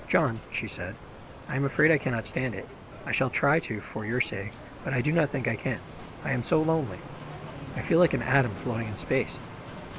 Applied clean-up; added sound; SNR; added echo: none; Bicycle; 13 dB; none.